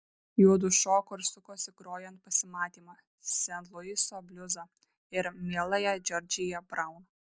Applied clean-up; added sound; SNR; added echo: none; none; none; none.